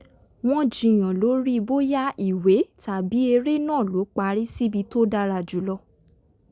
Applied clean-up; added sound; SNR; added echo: none; none; none; none.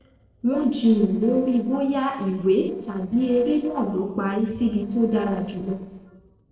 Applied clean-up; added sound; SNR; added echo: neural separator model SepFormer DNS4.